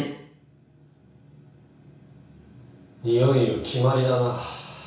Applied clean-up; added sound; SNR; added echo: none; none; none; reverberation time 0.6 s.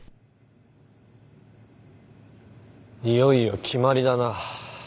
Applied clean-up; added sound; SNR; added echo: none; none; none; none.